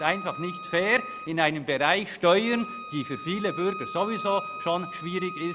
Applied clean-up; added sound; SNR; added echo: none; Bowed string instrument; 11 dB; none.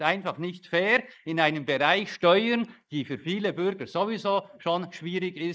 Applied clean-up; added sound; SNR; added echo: neural mask model Resemble Enhance denoiser.